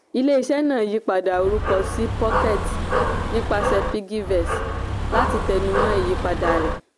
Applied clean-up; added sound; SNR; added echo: none; Dog; 0 dB; none.